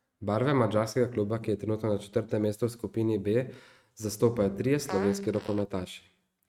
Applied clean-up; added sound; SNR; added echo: neural mask model RNNoise.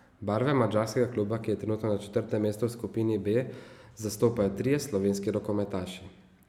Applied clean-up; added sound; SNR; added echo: none; none; none; none.